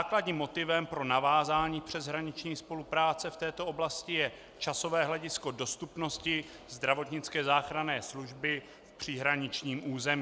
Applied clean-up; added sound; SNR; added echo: none; none; none; none.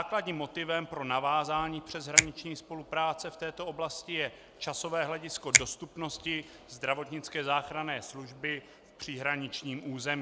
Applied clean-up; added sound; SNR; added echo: none; Finger snapping; -2 dB; none.